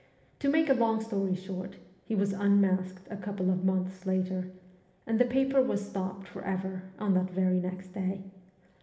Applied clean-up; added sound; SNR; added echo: none; none; none; reverberation time 1.1 s.